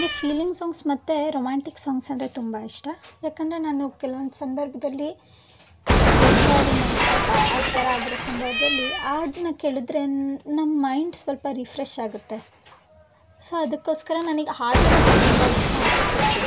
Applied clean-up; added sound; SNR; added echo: none; Cat; -3 dB; none.